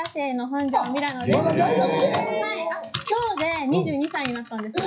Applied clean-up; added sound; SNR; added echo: classical method WPE with log-MMSE.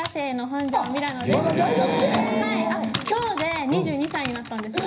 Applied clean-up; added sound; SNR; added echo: none; Typing; 13 dB; reverberation time 0.5 s.